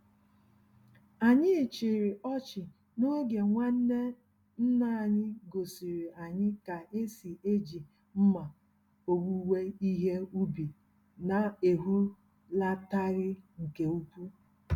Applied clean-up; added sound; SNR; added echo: none; none; none; none.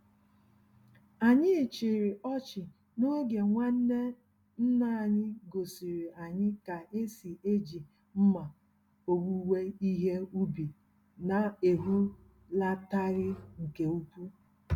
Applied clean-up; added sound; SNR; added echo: none; Bowed string instrument; 19 dB; none.